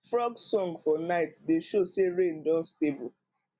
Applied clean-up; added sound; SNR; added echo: none; none; none; none.